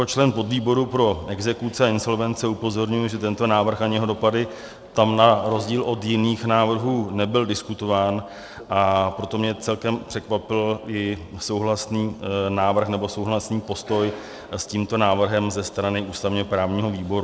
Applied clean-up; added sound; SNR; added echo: none; none; none; none.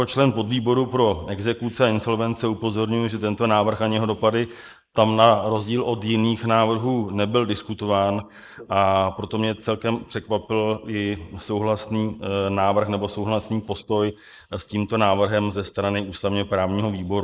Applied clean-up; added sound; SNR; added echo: neural mask model Resemble Enhance denoiser.